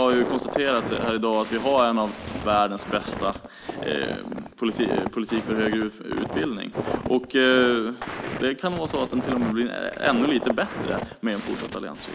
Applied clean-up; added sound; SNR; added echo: none; Walk, footsteps; 8 dB; none.